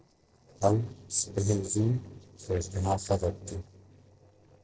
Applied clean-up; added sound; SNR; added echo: neural separator model SepFormer DNS4.